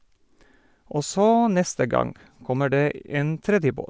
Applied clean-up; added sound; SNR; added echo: none; none; none; none.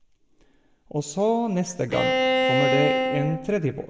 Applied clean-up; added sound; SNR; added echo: none; Bowed string instrument; -3 dB; reverberation time 1.0 s.